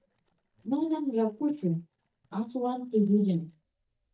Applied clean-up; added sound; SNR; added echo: neural mask model DeepFilterNet 3.